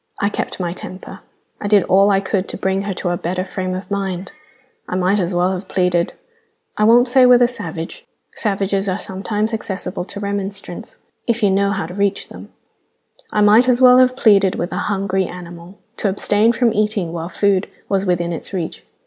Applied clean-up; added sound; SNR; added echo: none; none; none; none.